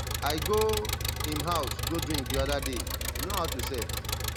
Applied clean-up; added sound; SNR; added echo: none; Engine; -1 dB; none.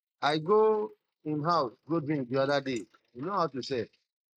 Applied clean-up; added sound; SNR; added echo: neural mask model Resemble Enhance denoiser.